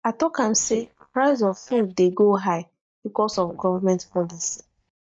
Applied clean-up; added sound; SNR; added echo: neural mask model DeepFilterNet 3.